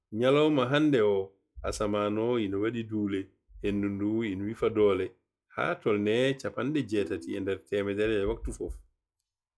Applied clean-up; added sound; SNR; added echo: classical method log-MMSE.